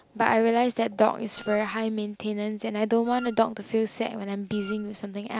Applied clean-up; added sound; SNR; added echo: none; Wind instrument, woodwind instrument; 17 dB; none.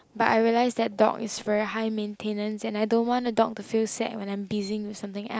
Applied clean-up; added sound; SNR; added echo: neural mask model Resemble Enhance denoiser.